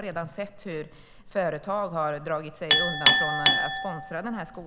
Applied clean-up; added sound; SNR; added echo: none; Chink, clink; -4 dB; none.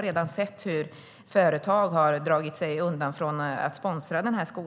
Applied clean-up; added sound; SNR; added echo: none; none; none; none.